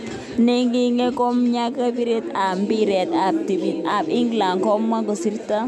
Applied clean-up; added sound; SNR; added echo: none; Wind instrument, woodwind instrument; 17 dB; none.